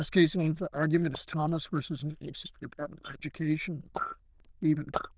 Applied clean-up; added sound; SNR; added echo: neural diffusion model UNIVERSE++.